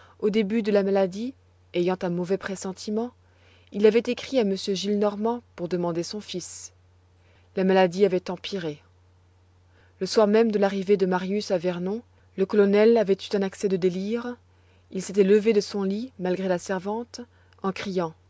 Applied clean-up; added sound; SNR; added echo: none; none; none; none.